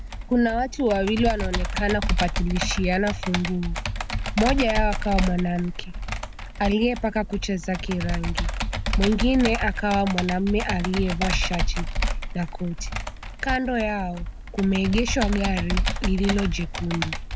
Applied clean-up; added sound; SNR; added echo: none; Computer keyboard; 2 dB; none.